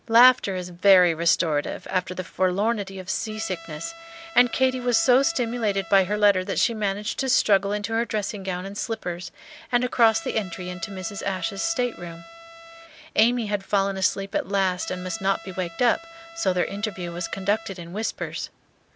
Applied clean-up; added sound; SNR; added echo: none; Trumpet; 19 dB; none.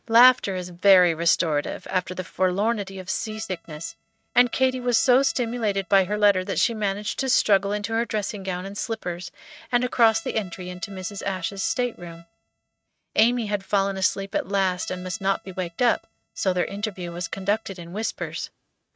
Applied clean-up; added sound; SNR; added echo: neural mask model RNNoise.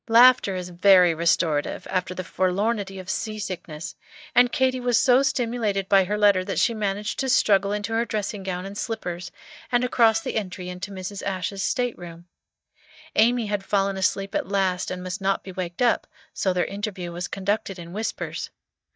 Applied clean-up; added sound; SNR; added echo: neural mask model DeepFilterNet 3.